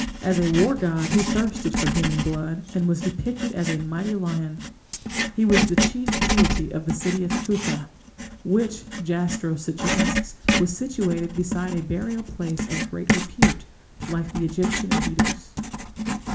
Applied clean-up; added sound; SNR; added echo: none; Writing; 1 dB; reverberation time 0.4 s.